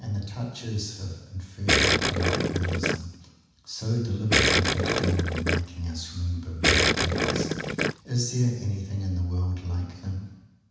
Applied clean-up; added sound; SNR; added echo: none; Gurgling; -4 dB; reverberation time 1.1 s.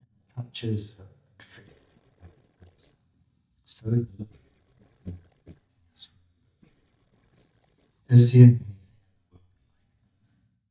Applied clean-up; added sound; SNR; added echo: neural mask model DeepFilterNet 3.